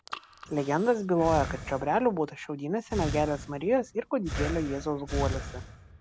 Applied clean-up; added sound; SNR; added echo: none; Breathing; 8 dB; none.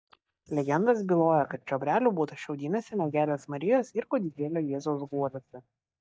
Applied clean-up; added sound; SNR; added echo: neural mask model DeepFilterNet 3.